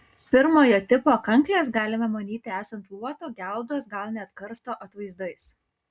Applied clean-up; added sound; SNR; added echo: none; none; none; none.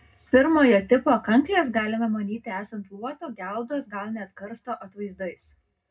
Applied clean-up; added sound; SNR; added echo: none; none; none; reverberation time 0.2 s.